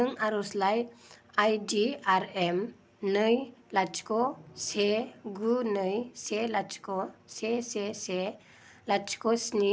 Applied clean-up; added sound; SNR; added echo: none; none; none; none.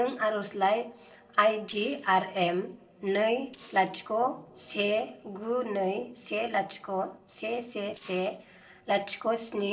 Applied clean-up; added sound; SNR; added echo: neural separator model SepFormer DNS4.